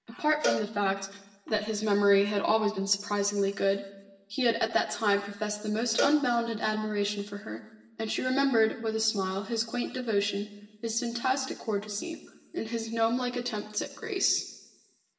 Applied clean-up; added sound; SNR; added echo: none; Cowbell; 8 dB; reverberation time 1.0 s.